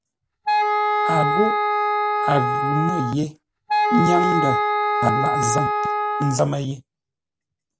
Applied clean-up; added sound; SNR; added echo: none; Wind instrument, woodwind instrument; -4 dB; none.